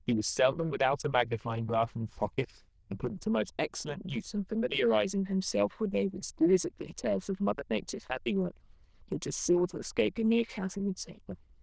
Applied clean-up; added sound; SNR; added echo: neural diffusion model UNIVERSE++.